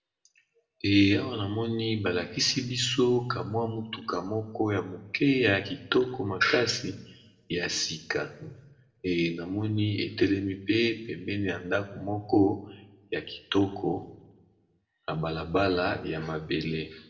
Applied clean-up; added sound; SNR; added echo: none; none; none; reverberation time 0.6 s.